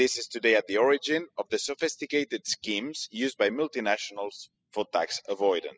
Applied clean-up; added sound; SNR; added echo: classical method spectral subtraction.